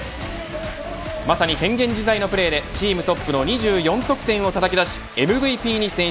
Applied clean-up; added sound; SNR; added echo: none; Trickle, dribble / Chirp, tweet; 17 dB; none.